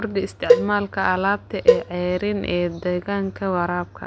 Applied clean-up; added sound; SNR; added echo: none; Cowbell; -1 dB; none.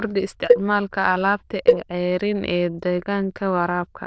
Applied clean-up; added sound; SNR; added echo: neural diffusion model UNIVERSE++.